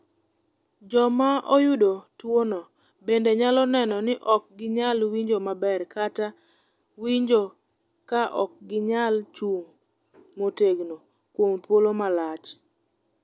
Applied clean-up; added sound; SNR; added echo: none; none; none; none.